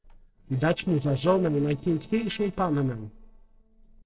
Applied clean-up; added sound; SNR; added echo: neural separator model SepFormer DNS4.